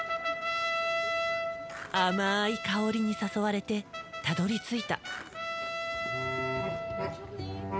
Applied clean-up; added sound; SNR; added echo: none; Skateboard; 15 dB; none.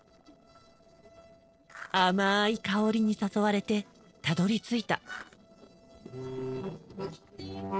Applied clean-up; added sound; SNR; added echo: neural separator model SepFormer DNS4.